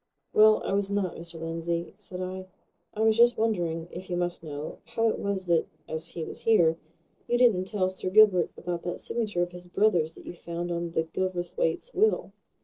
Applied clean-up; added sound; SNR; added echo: neural separator model SepFormer DNS4.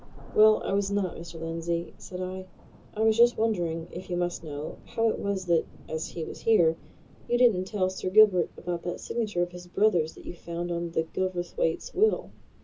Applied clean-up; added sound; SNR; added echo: none; Thunder; 18 dB; reverberation time 0.2 s.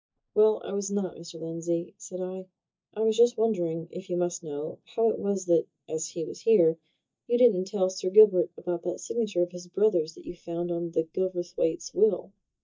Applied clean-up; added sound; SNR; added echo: neural mask model DeepFilterNet 3.